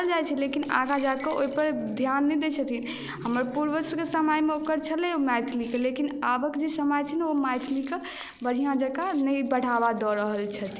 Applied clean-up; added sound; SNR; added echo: none; Keys jangling; 12 dB; none.